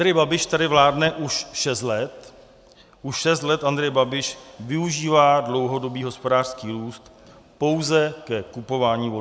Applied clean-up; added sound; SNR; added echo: none; none; none; none.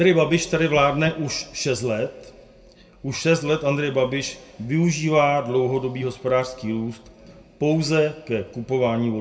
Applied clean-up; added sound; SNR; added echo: none; none; none; reverberation time 0.2 s.